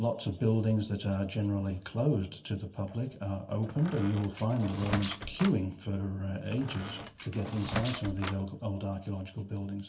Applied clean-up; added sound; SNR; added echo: none; Squeak; 7 dB; reverberation time 0.6 s.